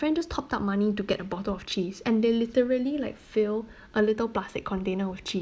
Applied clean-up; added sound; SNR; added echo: none; none; none; none.